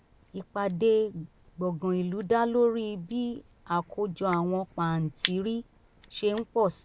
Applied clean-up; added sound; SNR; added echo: none; Crushing; 17 dB; none.